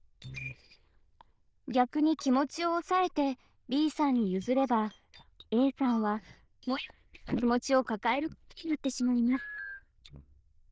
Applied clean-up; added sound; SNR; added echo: neural diffusion model UNIVERSE++.